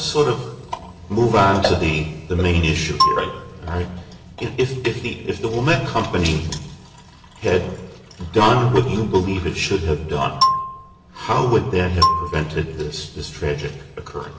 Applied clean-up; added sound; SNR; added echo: none; Marimba, xylophone; 3 dB; reverberation time 1.0 s.